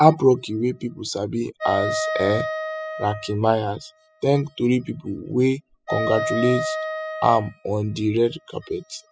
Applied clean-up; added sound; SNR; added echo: classical method spectral subtraction.